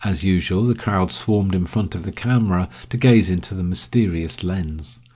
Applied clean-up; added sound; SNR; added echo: none; none; none; none.